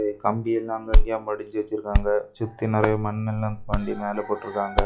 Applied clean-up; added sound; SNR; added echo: classical method log-MMSE.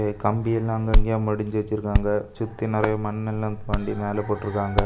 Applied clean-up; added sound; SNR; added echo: none; Hands; 1 dB; none.